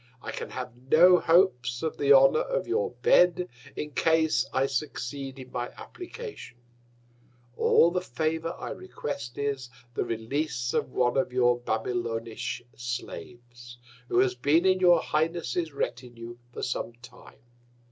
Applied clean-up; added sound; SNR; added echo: none; none; none; none.